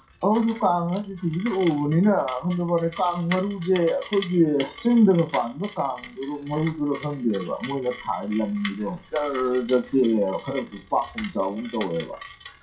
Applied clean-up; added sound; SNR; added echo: classical method WPE with log-MMSE.